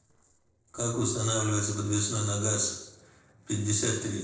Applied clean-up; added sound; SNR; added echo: neural separator model SepFormer DNS4.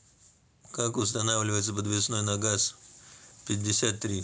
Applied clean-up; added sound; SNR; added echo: none; none; none; none.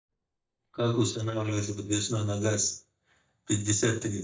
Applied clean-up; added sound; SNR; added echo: neural mask model DeepFilterNet 3.